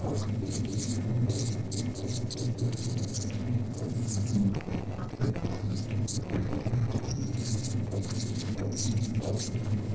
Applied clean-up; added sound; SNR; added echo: neural separator model SepFormer DNS4.